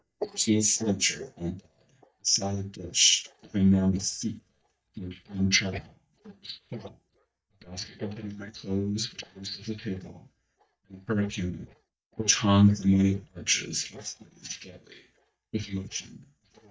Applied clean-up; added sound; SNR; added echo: neural mask model DeepFilterNet 3.